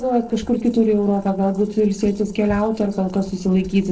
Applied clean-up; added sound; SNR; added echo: neural separator model SepFormer DNS4.